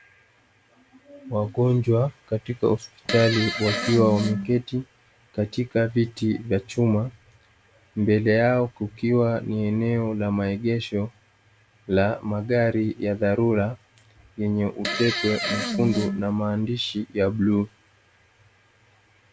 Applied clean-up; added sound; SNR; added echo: none; Fart; 4 dB; none.